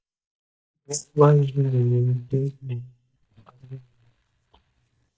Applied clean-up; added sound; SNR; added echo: neural mask model DeepFilterNet 3.